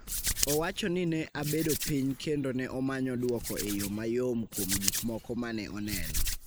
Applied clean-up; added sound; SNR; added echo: neural mask model Resemble Enhance denoiser.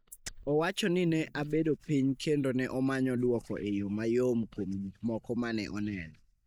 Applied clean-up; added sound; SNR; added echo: neural mask model DeepFilterNet 3.